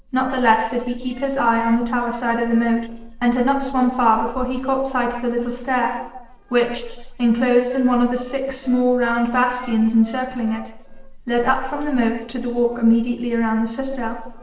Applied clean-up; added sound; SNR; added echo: neural separator model SepFormer DNS4.